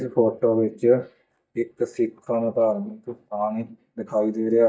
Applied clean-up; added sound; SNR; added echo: neural mask model DeepFilterNet 3.